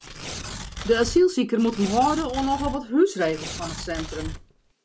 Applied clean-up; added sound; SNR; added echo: none; Tearing; 11 dB; none.